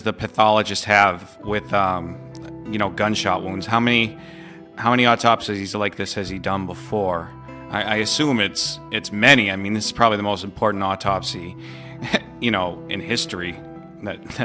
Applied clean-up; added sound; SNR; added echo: none; none; none; none.